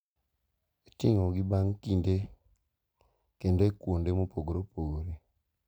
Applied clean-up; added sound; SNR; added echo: none; none; none; none.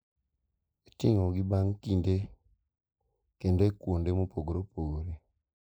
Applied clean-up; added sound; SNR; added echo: neural mask model Resemble Enhance denoiser.